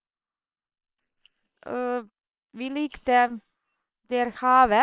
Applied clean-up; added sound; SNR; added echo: neural separator model SepFormer WHAM!.